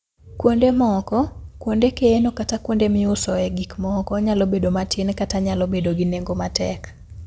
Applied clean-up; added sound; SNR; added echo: none; none; none; none.